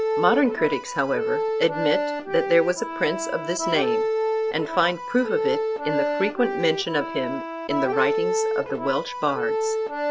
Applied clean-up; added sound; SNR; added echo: none; Accordion; 1 dB; none.